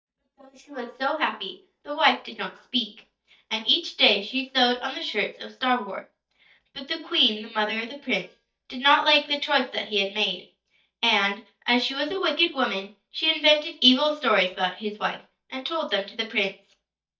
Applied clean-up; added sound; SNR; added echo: neural mask model DeepFilterNet 3.